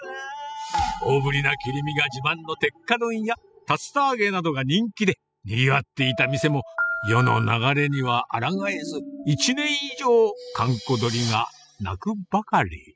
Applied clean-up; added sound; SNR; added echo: classical method spectral subtraction.